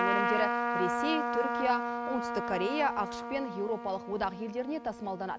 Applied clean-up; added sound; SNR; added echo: none; Trumpet; 0 dB; none.